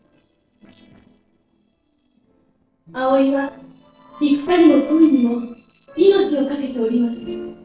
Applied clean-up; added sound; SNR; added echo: neural separator model SepFormer DNS4.